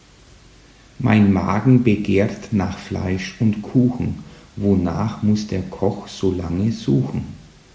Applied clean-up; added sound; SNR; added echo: none; none; none; none.